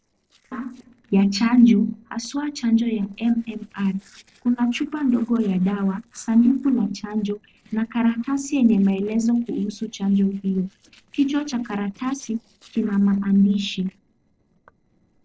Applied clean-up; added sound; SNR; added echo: neural separator model SepFormer DNS4.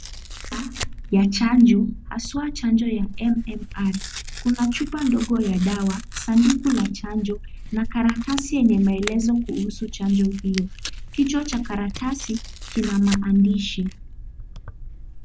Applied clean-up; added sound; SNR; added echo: none; Tearing; 11 dB; none.